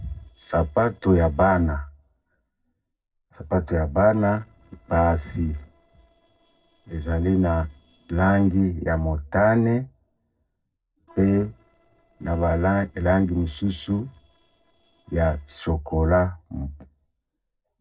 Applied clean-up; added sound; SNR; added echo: neural separator model SepFormer DNS4.